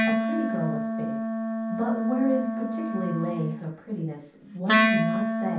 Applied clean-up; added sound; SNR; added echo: none; Wind instrument, woodwind instrument; -3 dB; reverberation time 0.7 s.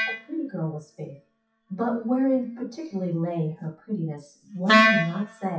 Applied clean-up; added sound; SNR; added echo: classical method WPE with log-MMSE.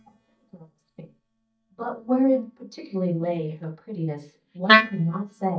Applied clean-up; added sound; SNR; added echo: neural mask model DeepFilterNet 3.